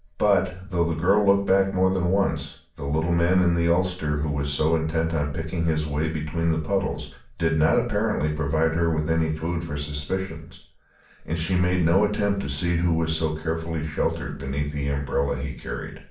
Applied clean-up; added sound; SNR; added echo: none; none; none; reverberation time 0.4 s.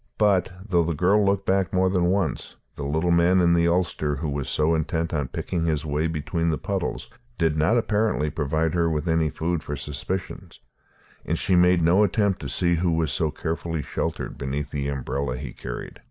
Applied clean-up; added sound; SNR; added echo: none; none; none; none.